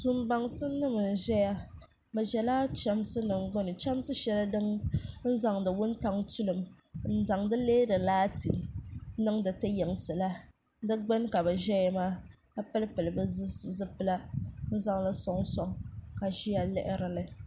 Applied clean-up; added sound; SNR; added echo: none; none; none; none.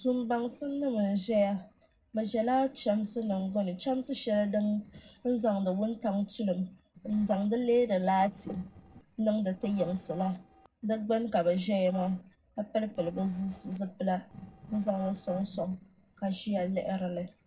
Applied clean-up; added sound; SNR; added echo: neural separator model SepFormer DNS4.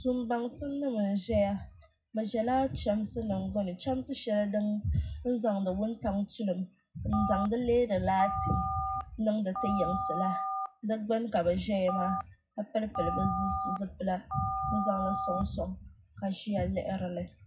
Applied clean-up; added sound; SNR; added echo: classical method WPE with log-MMSE.